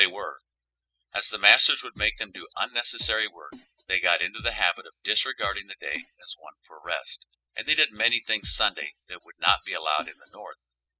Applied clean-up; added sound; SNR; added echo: classical method spectral subtraction.